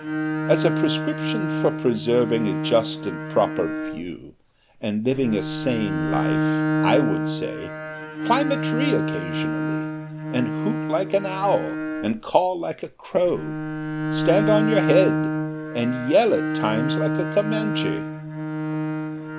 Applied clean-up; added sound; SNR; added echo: none; Bowed string instrument; 1 dB; none.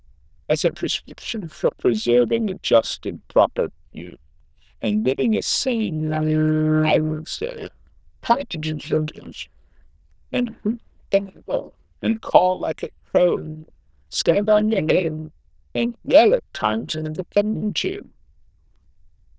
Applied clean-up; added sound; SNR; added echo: neural diffusion model UNIVERSE++.